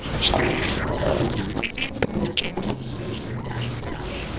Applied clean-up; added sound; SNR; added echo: neural separator model SepFormer DNS4.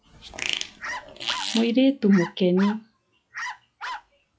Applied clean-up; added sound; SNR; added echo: classical method log-MMSE.